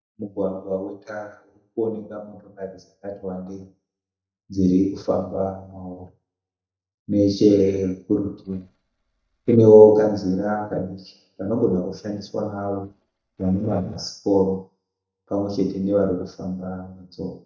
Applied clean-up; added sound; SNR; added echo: neural mask model DeepFilterNet 3.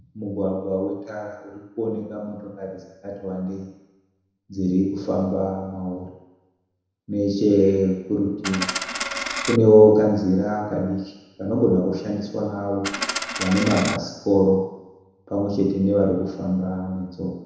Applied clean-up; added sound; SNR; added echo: none; Coin (dropping); 5 dB; reverberation time 1.0 s.